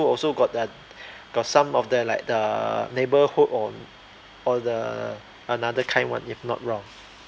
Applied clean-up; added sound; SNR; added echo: none; none; none; none.